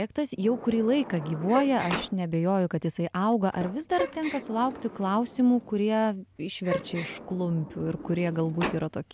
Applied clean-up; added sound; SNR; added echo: none; Gasp + Sliding door; 11 dB; none.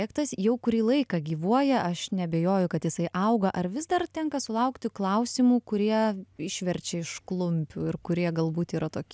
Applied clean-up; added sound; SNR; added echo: none; none; none; none.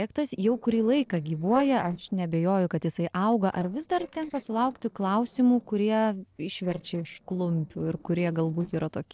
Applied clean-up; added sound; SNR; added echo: neural separator model SepFormer DNS4.